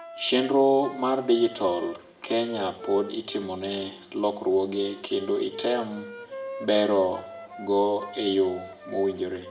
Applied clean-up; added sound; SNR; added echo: none; Wind instrument, woodwind instrument; 15 dB; reverberation time 0.8 s.